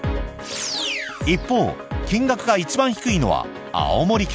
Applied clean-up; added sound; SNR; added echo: none; none; none; none.